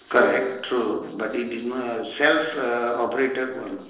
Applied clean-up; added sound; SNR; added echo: neural separator model SepFormer DNS4.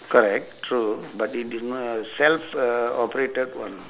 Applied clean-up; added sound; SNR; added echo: none; none; none; none.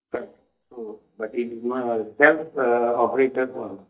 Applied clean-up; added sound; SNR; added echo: neural mask model DeepFilterNet 3.